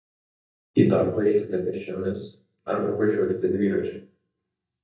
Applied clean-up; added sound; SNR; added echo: neural mask model DeepFilterNet 3.